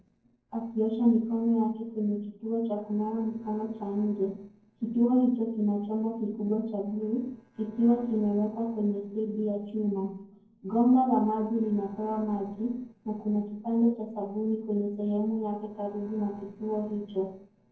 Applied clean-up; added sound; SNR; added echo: neural separator model SepFormer DNS4.